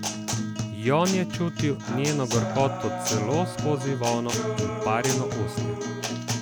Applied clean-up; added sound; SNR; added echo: none; Acoustic guitar; 1 dB; none.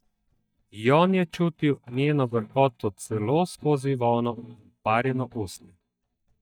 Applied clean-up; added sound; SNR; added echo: neural mask model DeepFilterNet 3.